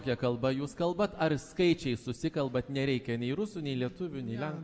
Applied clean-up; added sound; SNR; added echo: none; none; none; none.